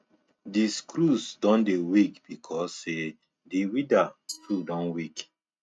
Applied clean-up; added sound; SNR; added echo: neural mask model RNNoise.